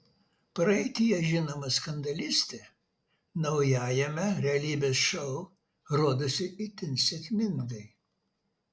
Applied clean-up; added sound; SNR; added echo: none; none; none; none.